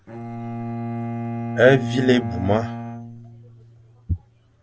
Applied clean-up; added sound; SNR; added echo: none; Bowed string instrument; 6 dB; none.